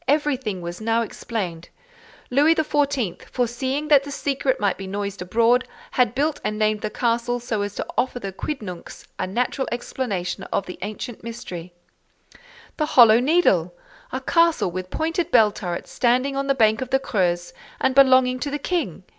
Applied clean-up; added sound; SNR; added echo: none; none; none; none.